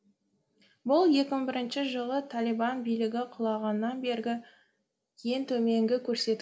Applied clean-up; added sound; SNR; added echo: none; none; none; none.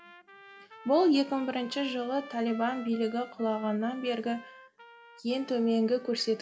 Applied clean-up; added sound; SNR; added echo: none; Trumpet; 20 dB; none.